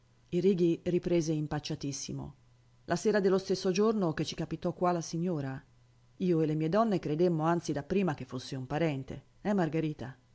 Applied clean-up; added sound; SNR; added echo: none; none; none; none.